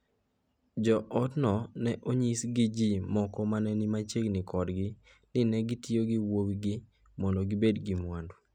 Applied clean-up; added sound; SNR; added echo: none; none; none; none.